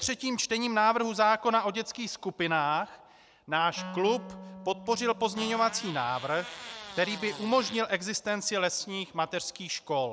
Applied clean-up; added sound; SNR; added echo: none; Wind instrument, woodwind instrument + Fart; 13 dB; none.